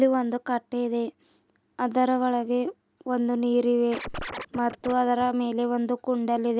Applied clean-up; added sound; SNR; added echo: none; Scratching (performance technique); 10 dB; none.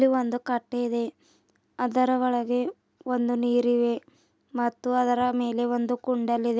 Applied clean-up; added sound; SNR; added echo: none; none; none; none.